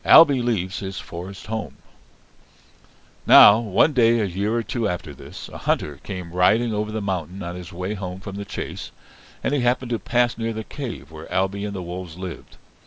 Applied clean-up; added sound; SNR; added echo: none; none; none; none.